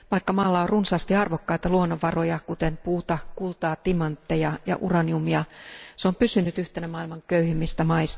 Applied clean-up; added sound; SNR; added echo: none; none; none; none.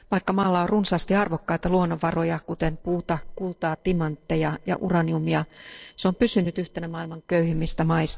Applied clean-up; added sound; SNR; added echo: neural separator model SepFormer DNS4.